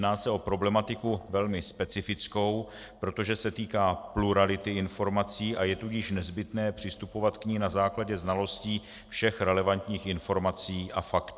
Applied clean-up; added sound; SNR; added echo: neural separator model SepFormer DNS4.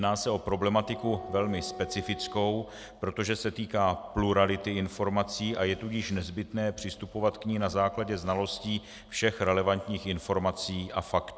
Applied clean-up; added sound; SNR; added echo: none; Wind instrument, woodwind instrument; 14 dB; none.